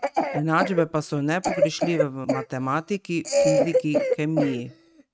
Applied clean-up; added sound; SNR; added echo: neural mask model RNNoise.